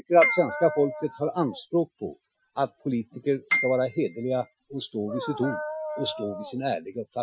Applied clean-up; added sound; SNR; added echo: classical method Wiener filter.